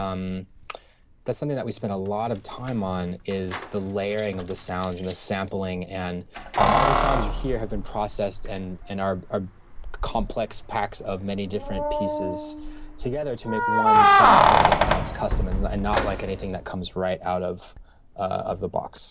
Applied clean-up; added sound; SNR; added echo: none; Keys jangling; -4 dB; none.